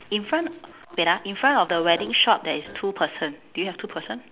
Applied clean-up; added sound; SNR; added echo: none; none; none; none.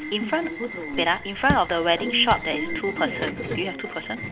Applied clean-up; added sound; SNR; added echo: none; Raindrop / Drip + Subway, metro, underground / Alarm; 5 dB; none.